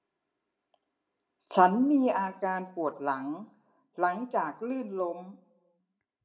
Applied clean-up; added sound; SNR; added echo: none; none; none; reverberation time 0.6 s.